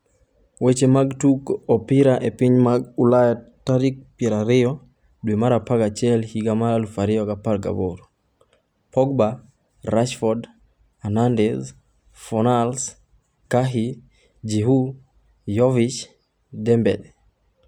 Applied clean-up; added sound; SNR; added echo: none; none; none; none.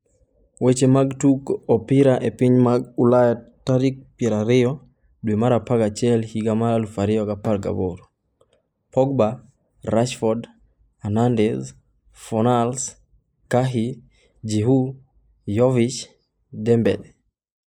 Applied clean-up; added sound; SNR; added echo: neural mask model Resemble Enhance denoiser.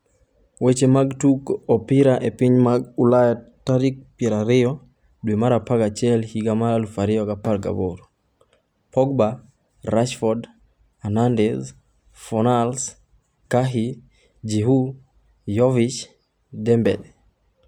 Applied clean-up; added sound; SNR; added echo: none; Thump, thud; 19 dB; none.